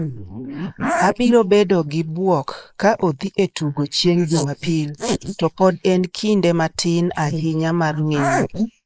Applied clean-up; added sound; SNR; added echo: neural mask model Resemble Enhance denoiser.